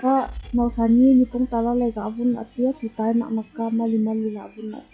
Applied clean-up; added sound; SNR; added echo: classical method log-MMSE.